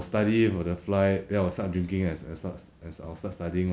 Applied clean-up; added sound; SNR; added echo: none; none; none; none.